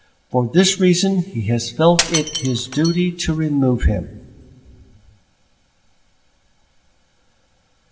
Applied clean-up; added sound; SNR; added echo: none; Shatter; 7 dB; reverberation time 1.5 s.